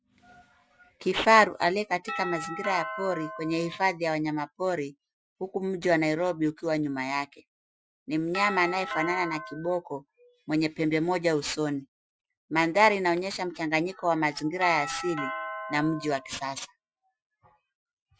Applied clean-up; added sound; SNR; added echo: classical method Wiener filter.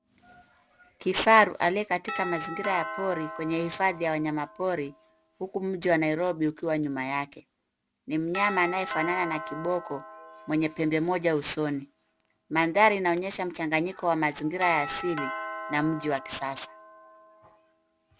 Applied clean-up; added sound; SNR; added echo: none; Doorbell; 12 dB; none.